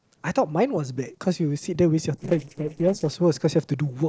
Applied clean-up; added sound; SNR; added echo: neural separator model SepFormer DNS4.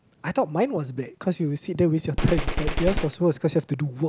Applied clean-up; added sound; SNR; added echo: none; Gunshot, gunfire; 2 dB; none.